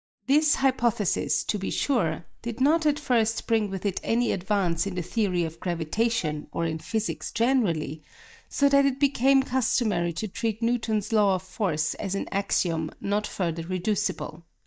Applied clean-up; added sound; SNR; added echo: neural mask model DeepFilterNet 3.